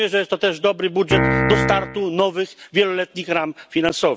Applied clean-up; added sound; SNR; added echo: none; Piano; -1 dB; none.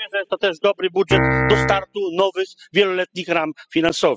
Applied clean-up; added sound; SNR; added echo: classical method spectral subtraction.